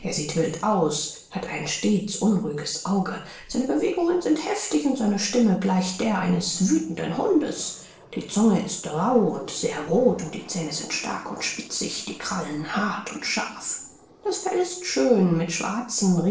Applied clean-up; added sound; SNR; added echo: neural separator model SepFormer DNS4.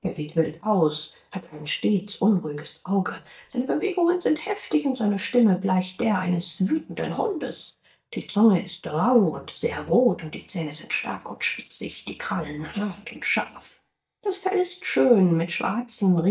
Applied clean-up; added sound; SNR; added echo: neural mask model DeepFilterNet 3.